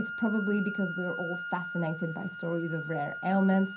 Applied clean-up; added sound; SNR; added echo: none; Wind instrument, woodwind instrument; 8 dB; reverberation time 0.3 s.